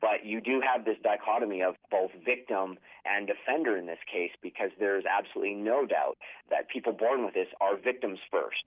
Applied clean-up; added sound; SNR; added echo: none; none; none; none.